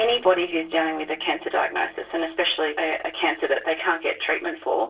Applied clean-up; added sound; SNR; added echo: neural separator model SepFormer DNS4.